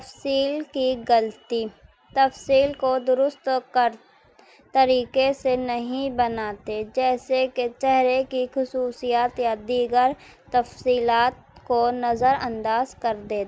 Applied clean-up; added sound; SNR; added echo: none; none; none; none.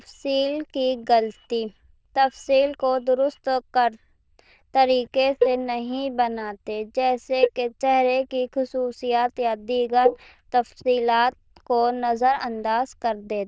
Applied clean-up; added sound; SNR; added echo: neural diffusion model UNIVERSE++.